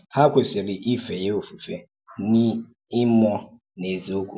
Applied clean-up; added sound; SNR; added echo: none; none; none; none.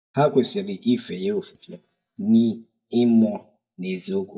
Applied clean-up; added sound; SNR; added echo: neural mask model DeepFilterNet 3.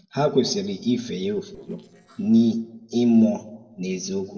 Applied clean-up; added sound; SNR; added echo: neural separator model SepFormer DNS4.